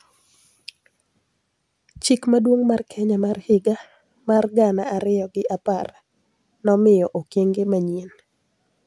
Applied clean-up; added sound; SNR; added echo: none; none; none; none.